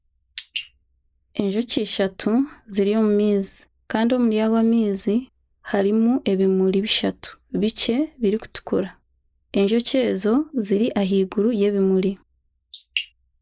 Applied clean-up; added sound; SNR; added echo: neural mask model Resemble Enhance denoiser.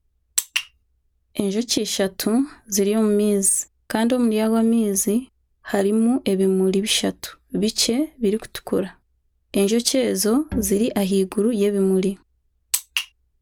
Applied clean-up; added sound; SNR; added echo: none; Bowed string instrument; 14 dB; none.